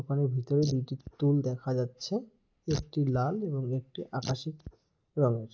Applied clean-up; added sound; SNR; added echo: neural mask model Resemble Enhance denoiser.